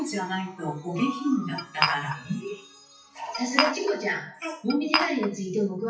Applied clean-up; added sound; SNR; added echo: classical method WPE with log-MMSE.